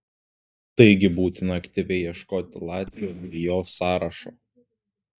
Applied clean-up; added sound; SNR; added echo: neural mask model DeepFilterNet 3.